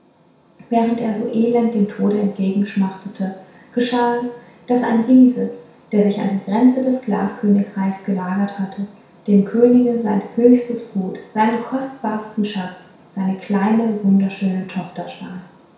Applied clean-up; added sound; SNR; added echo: none; none; none; reverberation time 0.6 s.